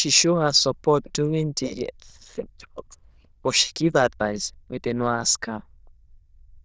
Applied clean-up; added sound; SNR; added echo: neural diffusion model UNIVERSE++.